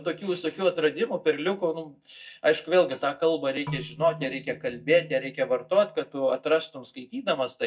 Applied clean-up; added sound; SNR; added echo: neural mask model DeepFilterNet 3.